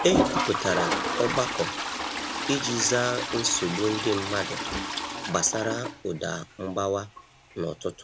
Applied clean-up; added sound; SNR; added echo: none; Toilet flush; 2 dB; none.